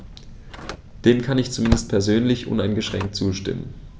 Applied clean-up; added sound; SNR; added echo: none; Slam; 11 dB; none.